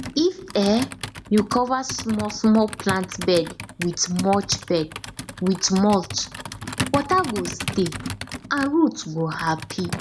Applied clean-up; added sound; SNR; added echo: none; Computer keyboard; 10 dB; none.